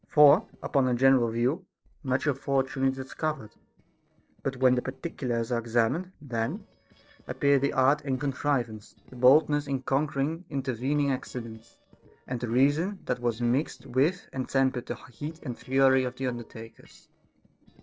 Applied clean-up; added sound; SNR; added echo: neural separator model SepFormer DNS4.